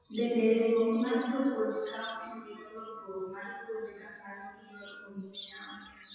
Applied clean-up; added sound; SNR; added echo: classical method WPE with log-MMSE.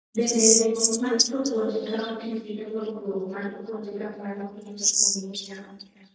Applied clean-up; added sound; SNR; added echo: neural mask model DeepFilterNet 3.